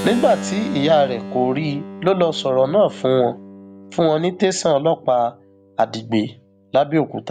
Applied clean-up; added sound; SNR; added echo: none; Keyboard (musical); 14 dB; none.